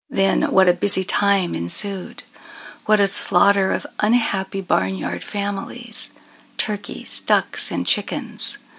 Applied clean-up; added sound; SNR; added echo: none; none; none; none.